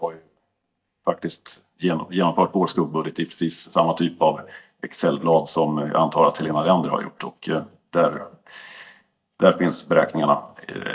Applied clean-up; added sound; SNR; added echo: neural mask model DeepFilterNet 3.